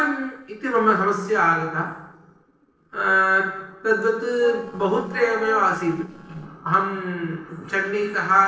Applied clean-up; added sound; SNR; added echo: neural separator model SepFormer DNS4.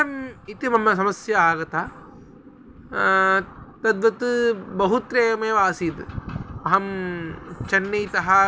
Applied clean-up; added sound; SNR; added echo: none; none; none; none.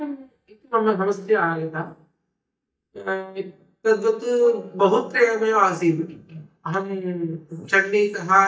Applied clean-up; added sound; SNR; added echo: neural mask model DeepFilterNet 3.